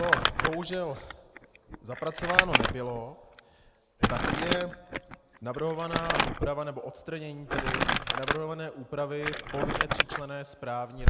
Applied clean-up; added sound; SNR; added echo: none; Crumpling, crinkling; -5 dB; none.